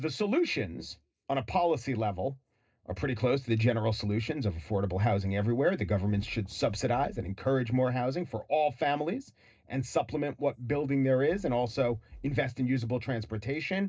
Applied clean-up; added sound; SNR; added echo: neural separator model SepFormer DNS4.